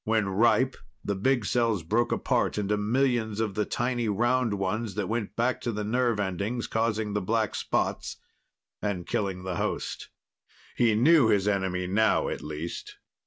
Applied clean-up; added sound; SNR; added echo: none; none; none; none.